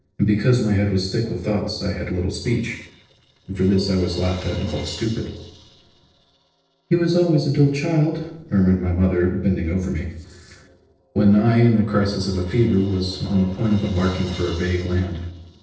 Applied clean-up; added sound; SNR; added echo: neural separator model SepFormer DNS4.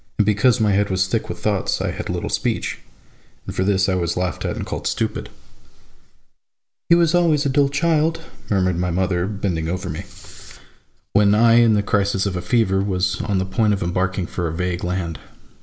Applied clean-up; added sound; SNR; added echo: none; none; none; none.